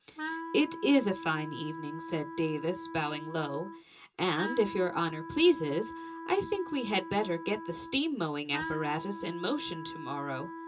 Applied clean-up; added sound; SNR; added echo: none; Wind instrument, woodwind instrument; 10 dB; reverberation time 0.2 s.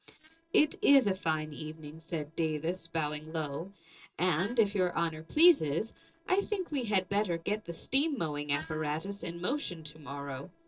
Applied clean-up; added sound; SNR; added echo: neural separator model SepFormer DNS4.